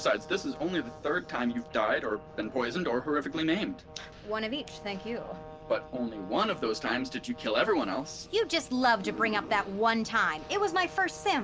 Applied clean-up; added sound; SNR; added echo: none; Brass instrument; 18 dB; none.